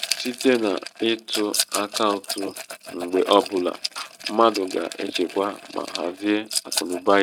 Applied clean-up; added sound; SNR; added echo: neural mask model RNNoise.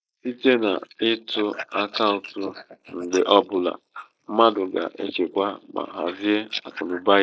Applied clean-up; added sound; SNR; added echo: neural mask model Resemble Enhance denoiser.